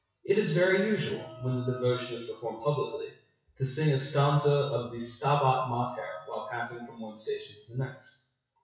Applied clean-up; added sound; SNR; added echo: classical method WPE with log-MMSE.